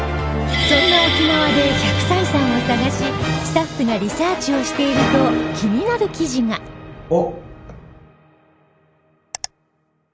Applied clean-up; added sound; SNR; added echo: none; none; none; none.